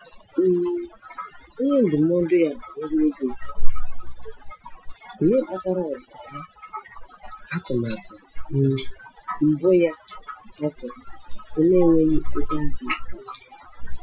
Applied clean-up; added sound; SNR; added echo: classical method Wiener filter.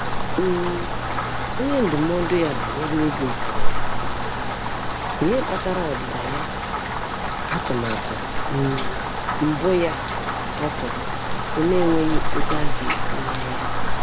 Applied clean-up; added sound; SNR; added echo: none; Rain; -4 dB; none.